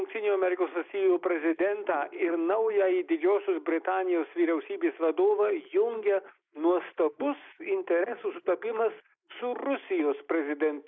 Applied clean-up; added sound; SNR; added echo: neural mask model Resemble Enhance denoiser.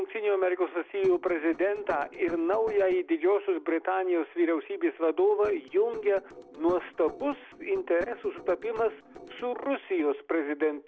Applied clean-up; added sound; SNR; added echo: neural separator model SepFormer DNS4.